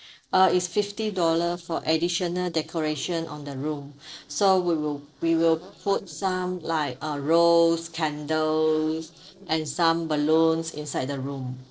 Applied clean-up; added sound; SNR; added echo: neural separator model SepFormer DNS4.